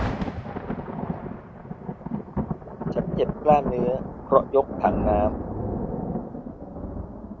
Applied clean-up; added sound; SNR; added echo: none; Thunder; 2 dB; none.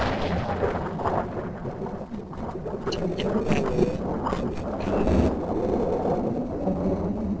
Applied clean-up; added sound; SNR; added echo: neural separator model SepFormer DNS4.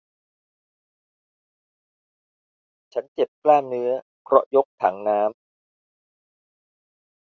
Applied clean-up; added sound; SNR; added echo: none; none; none; none.